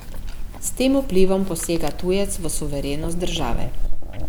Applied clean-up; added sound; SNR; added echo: none; Chewing, mastication; -3 dB; none.